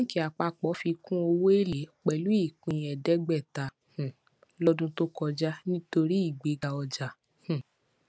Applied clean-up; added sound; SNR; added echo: none; none; none; none.